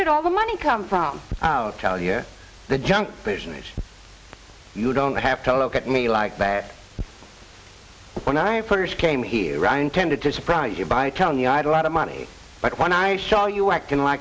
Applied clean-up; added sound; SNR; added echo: none; none; none; none.